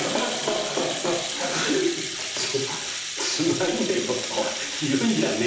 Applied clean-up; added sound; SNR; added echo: none; Rattle (instrument); 5 dB; reverberation time 0.8 s.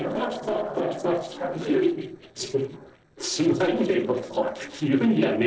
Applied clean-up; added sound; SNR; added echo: neural separator model SepFormer DNS4.